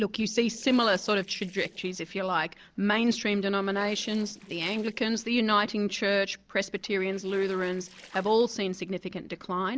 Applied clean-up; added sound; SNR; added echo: neural separator model SepFormer DNS4.